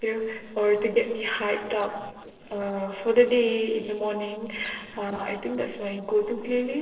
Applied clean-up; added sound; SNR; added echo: neural separator model SepFormer DNS4.